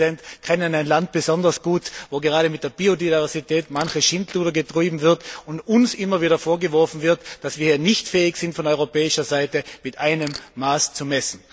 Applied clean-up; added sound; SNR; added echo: none; Mechanisms; 17 dB; none.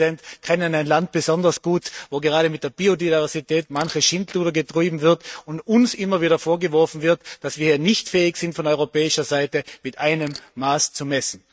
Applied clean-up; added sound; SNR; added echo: neural mask model RNNoise.